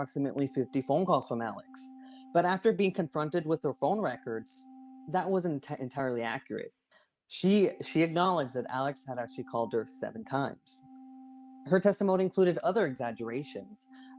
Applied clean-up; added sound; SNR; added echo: neural mask model RNNoise.